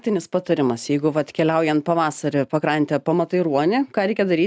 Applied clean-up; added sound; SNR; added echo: none; none; none; none.